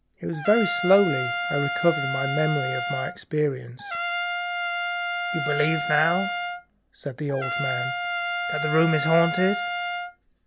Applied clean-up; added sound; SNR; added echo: none; Trumpet; 3 dB; none.